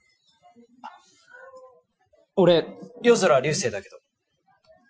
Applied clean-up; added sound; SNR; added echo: classical method Wiener filter.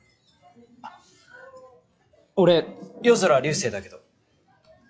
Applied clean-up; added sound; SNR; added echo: classical method log-MMSE.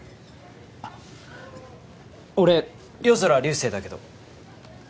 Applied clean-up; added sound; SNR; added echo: none; none; none; none.